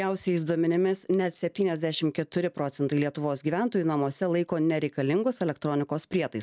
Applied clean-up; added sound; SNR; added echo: none; none; none; none.